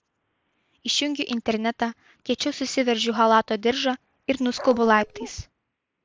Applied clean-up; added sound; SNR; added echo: neural mask model Resemble Enhance denoiser.